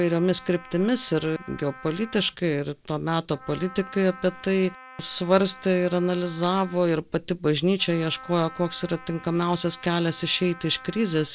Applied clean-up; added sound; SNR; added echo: none; Wind instrument, woodwind instrument; 19 dB; none.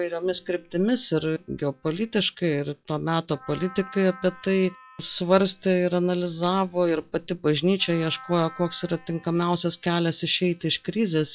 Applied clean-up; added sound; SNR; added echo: classical method log-MMSE.